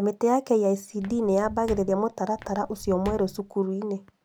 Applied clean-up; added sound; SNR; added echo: none; Walk, footsteps; 16 dB; none.